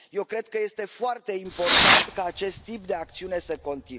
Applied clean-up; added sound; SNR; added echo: none; Fireworks; -5 dB; none.